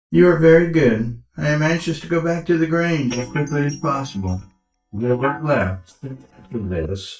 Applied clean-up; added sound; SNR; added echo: neural mask model DeepFilterNet 3.